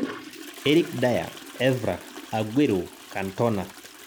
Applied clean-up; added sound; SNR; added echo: none; Toilet flush; 14 dB; none.